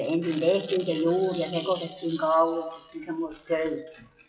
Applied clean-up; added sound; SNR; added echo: classical method WPE with log-MMSE.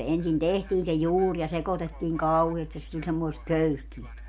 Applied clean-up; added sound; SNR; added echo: none; none; none; none.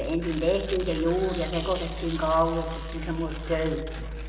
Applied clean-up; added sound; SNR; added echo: none; Tearing; 16 dB; reverberation time 1.7 s.